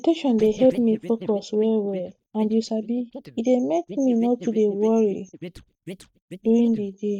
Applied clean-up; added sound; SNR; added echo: neural mask model DeepFilterNet 3.